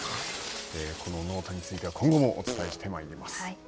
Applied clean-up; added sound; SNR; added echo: none; Fart + Shatter; 10 dB; none.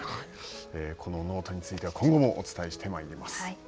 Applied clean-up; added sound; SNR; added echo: none; none; none; none.